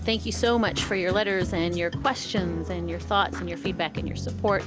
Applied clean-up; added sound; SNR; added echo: none; none; none; none.